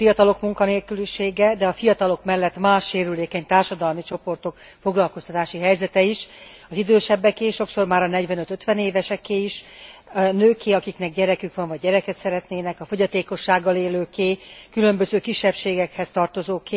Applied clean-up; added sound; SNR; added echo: none; none; none; none.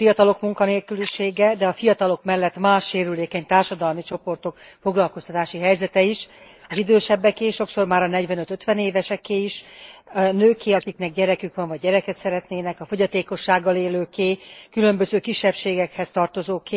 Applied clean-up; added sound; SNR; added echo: neural mask model Resemble Enhance denoiser.